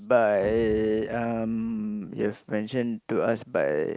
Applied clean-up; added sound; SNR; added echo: neural mask model RNNoise.